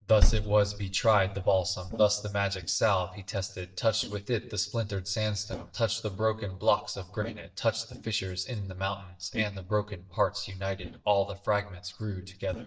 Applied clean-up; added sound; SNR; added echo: neural mask model DeepFilterNet 3.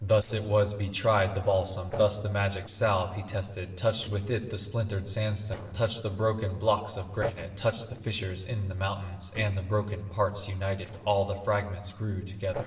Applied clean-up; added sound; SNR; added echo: neural separator model SepFormer DNS4.